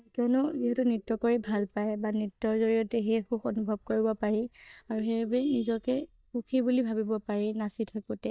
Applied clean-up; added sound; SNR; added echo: neural mask model DeepFilterNet 3.